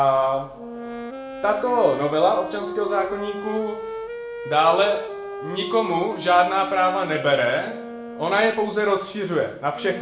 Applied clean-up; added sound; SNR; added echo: none; Wind instrument, woodwind instrument; 11 dB; reverberation time 0.5 s.